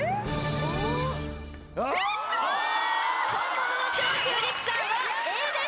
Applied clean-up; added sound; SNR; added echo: none; none; none; none.